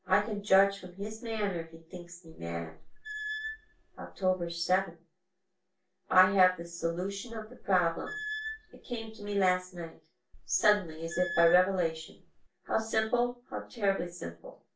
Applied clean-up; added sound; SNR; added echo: none; Squeak / Screech; 11 dB; reverberation time 0.2 s.